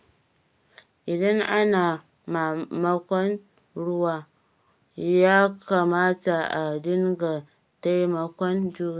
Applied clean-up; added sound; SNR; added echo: none; none; none; none.